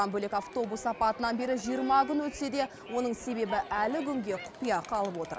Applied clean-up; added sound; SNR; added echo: none; Crowd; 13 dB; none.